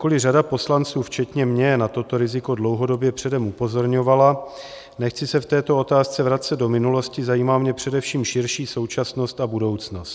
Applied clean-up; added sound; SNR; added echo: none; none; none; none.